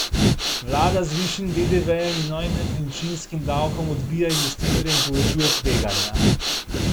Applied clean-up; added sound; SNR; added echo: none; Breathing; -2 dB; none.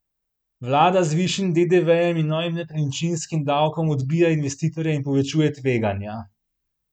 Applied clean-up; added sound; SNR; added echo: none; none; none; none.